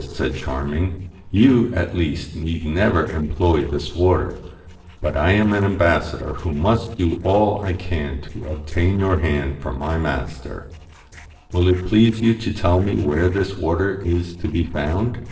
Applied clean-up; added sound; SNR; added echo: neural separator model SepFormer DNS4.